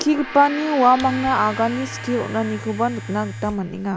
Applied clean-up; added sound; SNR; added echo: none; Gong + Domestic sounds, home sounds; 12 dB; none.